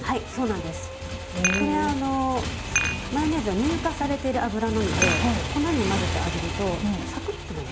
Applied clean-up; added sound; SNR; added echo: none; Dishes, pots, and pans + Motorcycle; 2 dB; none.